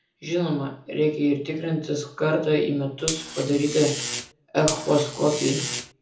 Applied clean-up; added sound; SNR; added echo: none; Buzz; 7 dB; reverberation time 0.6 s.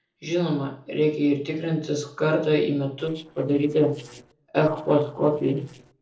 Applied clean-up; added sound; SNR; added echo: neural separator model SepFormer DNS4.